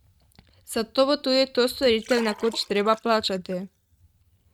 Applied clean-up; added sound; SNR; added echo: neural mask model RNNoise.